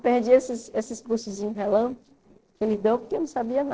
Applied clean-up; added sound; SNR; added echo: neural separator model SepFormer DNS4.